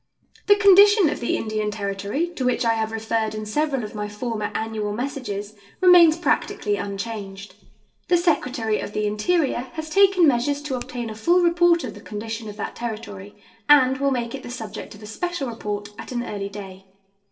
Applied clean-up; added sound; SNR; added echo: neural separator model SepFormer DNS4.